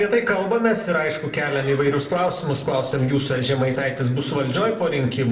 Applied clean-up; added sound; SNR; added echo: neural separator model SepFormer DNS4.